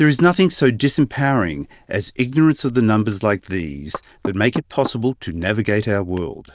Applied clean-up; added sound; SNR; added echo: neural diffusion model UNIVERSE++.